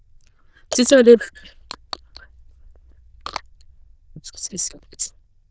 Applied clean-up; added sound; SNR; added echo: neural diffusion model UNIVERSE++.